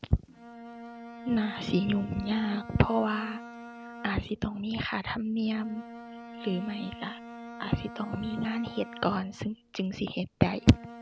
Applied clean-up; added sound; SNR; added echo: none; Bowed string instrument; 14 dB; none.